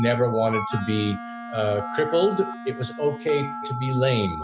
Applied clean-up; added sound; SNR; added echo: none; Wind instrument, woodwind instrument + Telephone; 9 dB; none.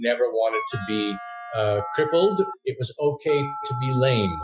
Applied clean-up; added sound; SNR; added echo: classical method Wiener filter.